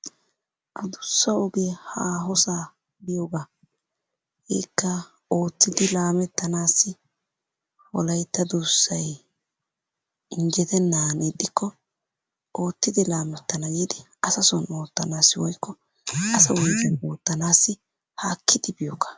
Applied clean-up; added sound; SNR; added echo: none; none; none; none.